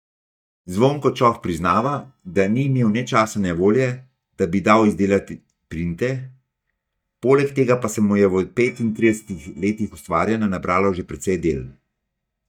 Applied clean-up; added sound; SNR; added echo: neural mask model DeepFilterNet 3.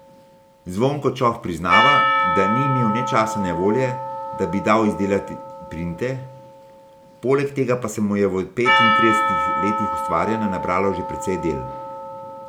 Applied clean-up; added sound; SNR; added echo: none; Percussion; 1 dB; none.